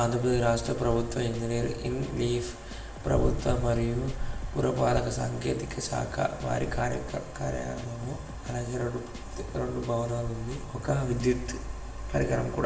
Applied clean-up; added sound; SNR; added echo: none; Drum kit; 18 dB; reverberation time 1.3 s.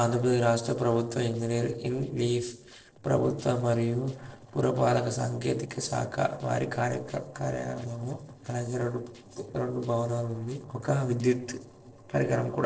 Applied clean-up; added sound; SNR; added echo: neural separator model SepFormer DNS4.